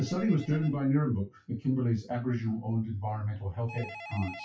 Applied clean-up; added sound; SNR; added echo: classical method WPE with log-MMSE.